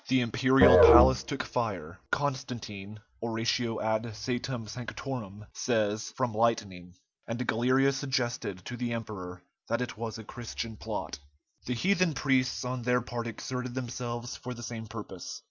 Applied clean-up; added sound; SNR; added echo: none; Musical instrument; -4 dB; none.